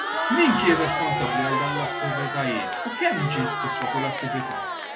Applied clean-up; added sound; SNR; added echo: none; Crowd; 0 dB; reverberation time 0.2 s.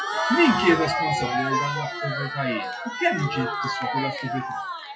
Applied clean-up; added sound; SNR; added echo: classical method WPE with log-MMSE.